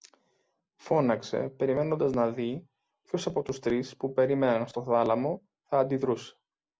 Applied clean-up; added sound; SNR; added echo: none; none; none; none.